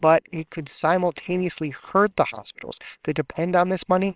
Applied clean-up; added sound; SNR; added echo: neural separator model SepFormer WHAMR!.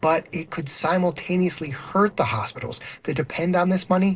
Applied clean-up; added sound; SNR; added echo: neural separator model SepFormer DNS4.